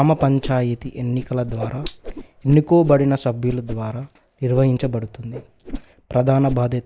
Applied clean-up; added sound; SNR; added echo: neural mask model Resemble Enhance denoiser.